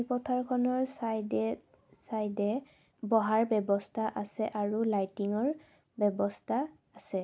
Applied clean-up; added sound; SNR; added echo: none; none; none; none.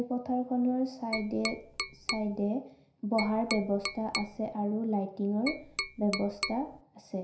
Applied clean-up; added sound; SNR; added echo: none; Tap; 6 dB; reverberation time 0.5 s.